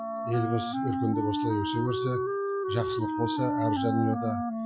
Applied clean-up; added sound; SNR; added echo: classical method Wiener filter.